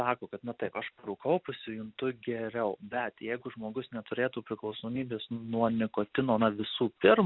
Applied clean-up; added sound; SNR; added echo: none; none; none; none.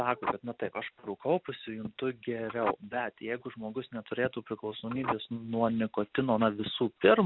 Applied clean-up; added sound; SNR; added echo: none; Telephone; 11 dB; none.